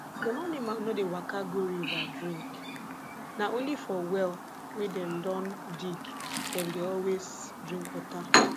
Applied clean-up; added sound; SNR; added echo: none; Chirp, tweet; 0 dB; none.